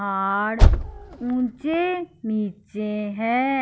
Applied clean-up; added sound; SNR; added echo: none; Car; -4 dB; none.